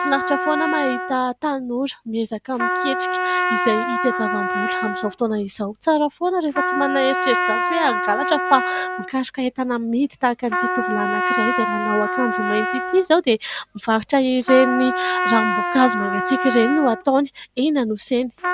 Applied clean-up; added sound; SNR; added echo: none; Trumpet; 3 dB; none.